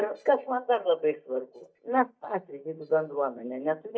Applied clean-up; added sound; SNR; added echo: neural mask model DeepFilterNet 3.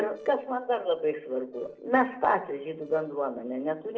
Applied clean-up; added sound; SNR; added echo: neural separator model SepFormer DNS4.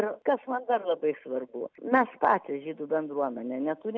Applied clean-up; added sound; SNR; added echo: none; none; none; none.